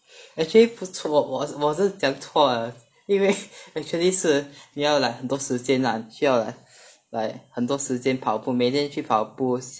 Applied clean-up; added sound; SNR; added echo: none; none; none; none.